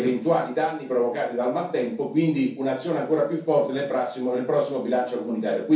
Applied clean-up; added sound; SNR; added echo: none; none; none; reverberation time 0.6 s.